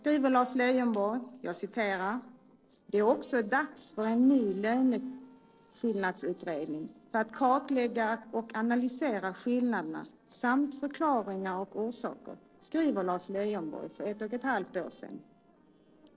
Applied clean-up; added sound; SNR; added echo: neural separator model SepFormer DNS4.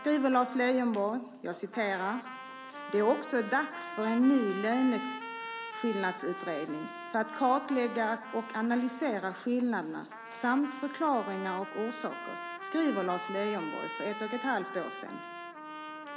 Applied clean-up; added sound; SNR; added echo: none; Trumpet; 11 dB; none.